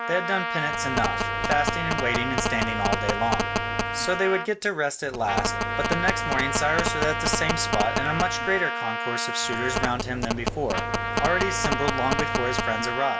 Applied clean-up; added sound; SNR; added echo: none; Trumpet + Telephone; -1 dB; none.